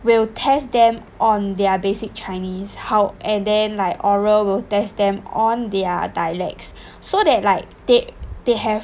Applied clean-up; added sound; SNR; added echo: none; none; none; none.